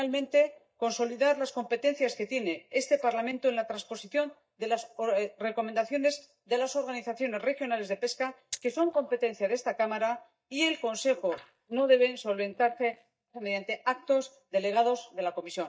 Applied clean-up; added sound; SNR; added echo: neural mask model DeepFilterNet 3.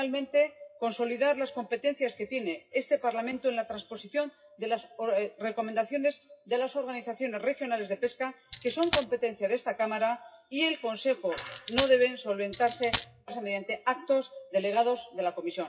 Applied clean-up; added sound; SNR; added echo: classical method WPE with log-MMSE.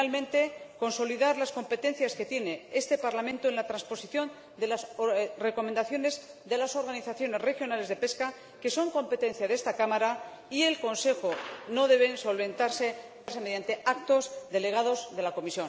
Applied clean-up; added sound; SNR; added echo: none; none; none; none.